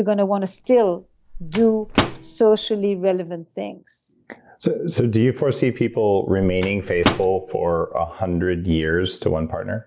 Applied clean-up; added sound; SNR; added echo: none; Microwave oven; 8 dB; none.